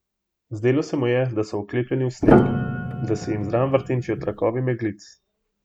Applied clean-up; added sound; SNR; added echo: none; Piano; -2 dB; none.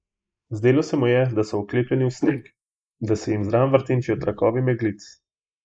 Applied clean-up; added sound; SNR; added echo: neural mask model Resemble Enhance denoiser.